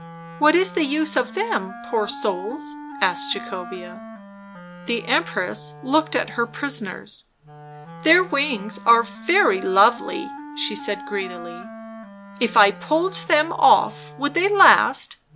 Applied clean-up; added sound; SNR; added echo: none; Wind instrument, woodwind instrument; 16 dB; none.